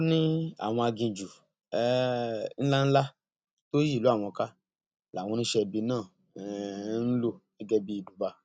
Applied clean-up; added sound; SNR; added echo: none; none; none; none.